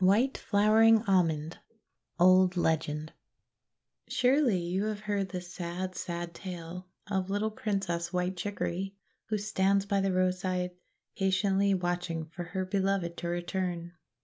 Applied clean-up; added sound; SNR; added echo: none; none; none; none.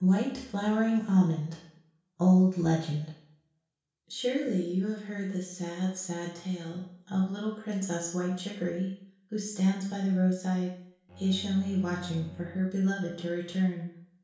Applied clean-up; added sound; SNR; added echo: none; Bowed string instrument; 18 dB; reverberation time 0.6 s.